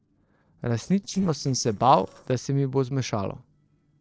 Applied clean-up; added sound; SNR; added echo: neural separator model SepFormer DNS4.